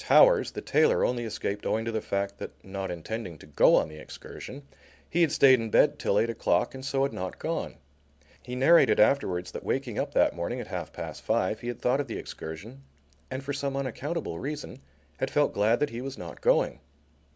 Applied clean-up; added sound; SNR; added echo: none; none; none; none.